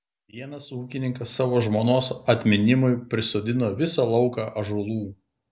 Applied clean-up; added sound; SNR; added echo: none; none; none; none.